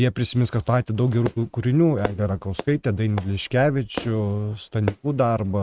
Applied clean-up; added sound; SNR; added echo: neural mask model RNNoise.